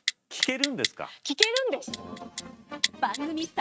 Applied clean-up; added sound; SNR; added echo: neural mask model RNNoise.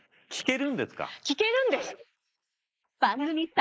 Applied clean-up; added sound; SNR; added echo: neural mask model Resemble Enhance denoiser.